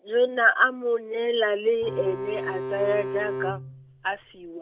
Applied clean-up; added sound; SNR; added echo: none; Bowed string instrument; 7 dB; none.